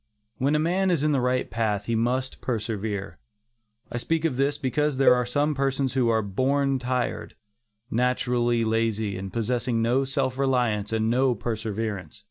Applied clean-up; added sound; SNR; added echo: none; Cowbell; 6 dB; none.